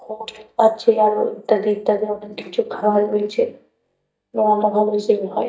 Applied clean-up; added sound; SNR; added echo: neural mask model DeepFilterNet 3.